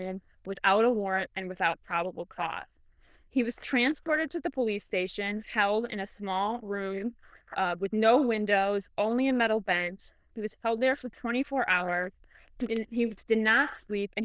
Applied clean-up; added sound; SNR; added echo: neural diffusion model UNIVERSE++.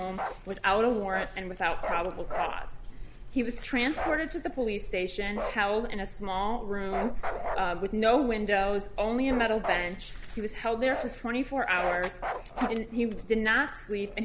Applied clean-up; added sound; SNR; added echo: none; Bark; 10 dB; none.